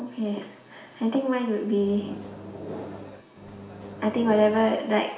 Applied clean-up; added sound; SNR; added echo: none; Microwave oven; 12 dB; reverberation time 0.7 s.